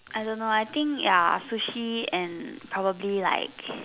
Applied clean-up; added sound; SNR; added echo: none; none; none; none.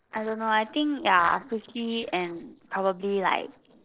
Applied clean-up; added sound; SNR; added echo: neural separator model SepFormer DNS4.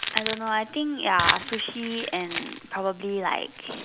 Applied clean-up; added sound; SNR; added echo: none; Keys jangling; 4 dB; none.